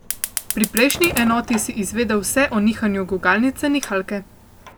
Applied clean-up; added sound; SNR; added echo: none; Fire; 11 dB; none.